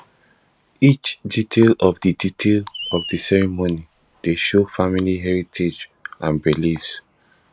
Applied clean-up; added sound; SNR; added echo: none; Screech; 18 dB; none.